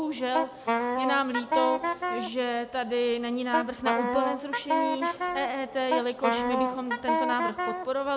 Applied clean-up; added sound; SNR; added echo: none; Wind instrument, woodwind instrument; -2 dB; none.